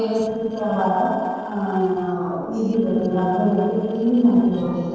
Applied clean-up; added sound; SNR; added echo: neural separator model SepFormer DNS4.